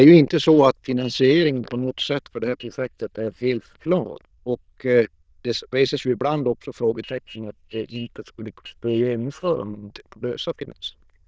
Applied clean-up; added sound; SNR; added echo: neural diffusion model UNIVERSE++.